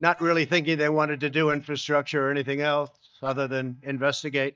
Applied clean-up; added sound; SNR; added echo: neural mask model DeepFilterNet 3.